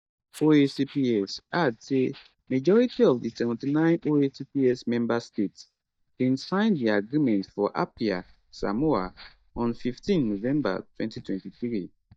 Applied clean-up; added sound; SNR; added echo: neural mask model DeepFilterNet 3.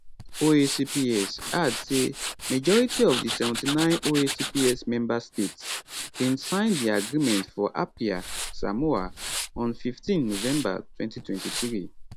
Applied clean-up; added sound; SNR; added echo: none; Tools; 8 dB; none.